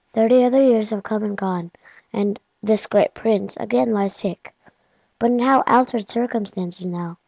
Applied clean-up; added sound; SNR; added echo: none; none; none; none.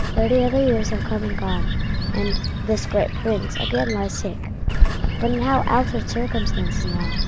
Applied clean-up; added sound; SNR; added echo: none; Bird; -2 dB; none.